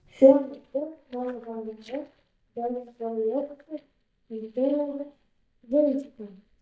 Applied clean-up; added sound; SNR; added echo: neural mask model DeepFilterNet 3.